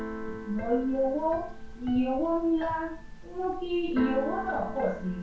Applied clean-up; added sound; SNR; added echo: none; Keyboard (musical); 9 dB; reverberation time 0.3 s.